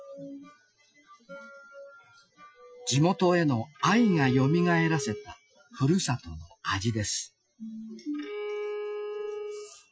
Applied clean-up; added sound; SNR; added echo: classical method Wiener filter.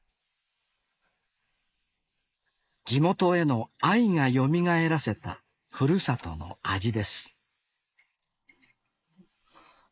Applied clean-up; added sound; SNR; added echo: neural mask model Resemble Enhance denoiser.